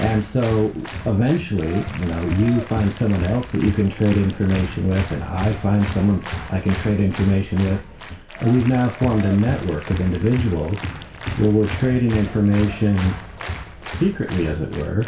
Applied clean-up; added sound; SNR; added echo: none; Applause; 11 dB; reverberation time 0.3 s.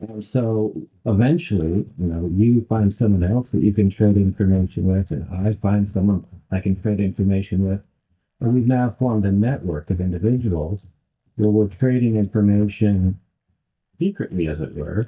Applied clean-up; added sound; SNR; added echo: neural mask model DeepFilterNet 3.